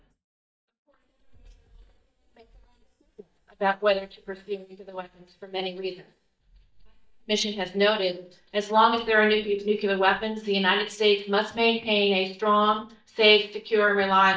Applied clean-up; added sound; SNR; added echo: neural mask model DeepFilterNet 3.